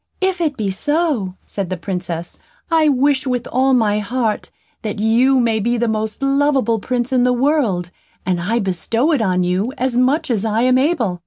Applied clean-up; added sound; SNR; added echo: none; none; none; none.